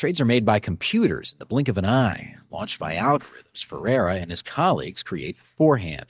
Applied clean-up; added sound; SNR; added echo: neural mask model DeepFilterNet 3.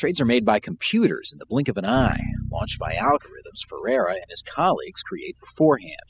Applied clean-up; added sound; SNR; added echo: classical method spectral subtraction.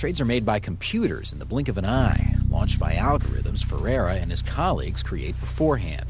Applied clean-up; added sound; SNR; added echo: none; Bass guitar; -1 dB; none.